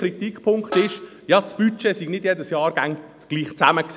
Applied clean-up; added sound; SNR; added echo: none; Snare drum; 15 dB; none.